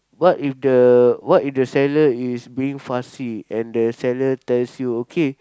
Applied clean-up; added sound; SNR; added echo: none; none; none; none.